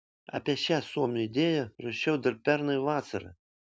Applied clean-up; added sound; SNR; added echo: none; none; none; none.